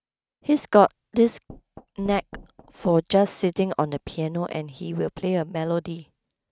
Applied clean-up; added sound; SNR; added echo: neural mask model RNNoise.